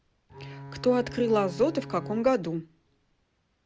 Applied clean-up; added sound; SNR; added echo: none; Bowed string instrument; 14 dB; none.